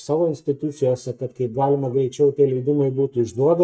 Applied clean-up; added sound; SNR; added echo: neural mask model DeepFilterNet 3.